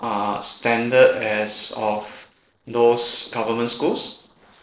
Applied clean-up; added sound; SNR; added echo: neural separator model SepFormer DNS4.